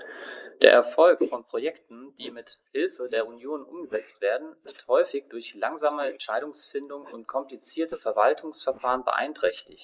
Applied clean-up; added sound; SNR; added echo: neural mask model Resemble Enhance denoiser.